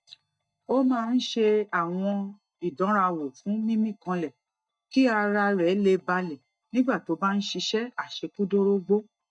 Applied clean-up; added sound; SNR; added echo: neural mask model DeepFilterNet 3.